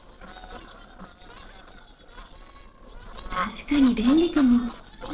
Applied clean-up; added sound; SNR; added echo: neural separator model SepFormer DNS4.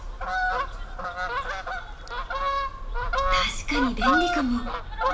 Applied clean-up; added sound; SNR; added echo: none; Fowl; -5 dB; reverberation time 0.5 s.